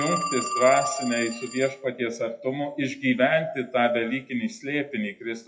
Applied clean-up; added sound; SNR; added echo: classical method WPE with log-MMSE.